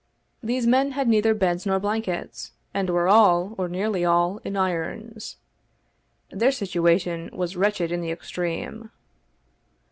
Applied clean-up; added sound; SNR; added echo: none; none; none; none.